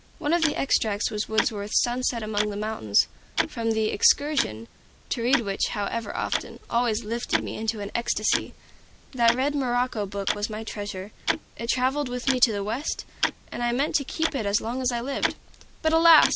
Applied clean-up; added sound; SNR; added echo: none; Tick-tock; 8 dB; none.